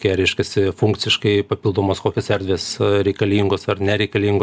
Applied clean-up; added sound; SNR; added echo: none; none; none; none.